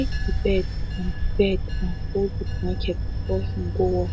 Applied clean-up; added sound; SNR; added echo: none; Bell / Train; -2 dB; none.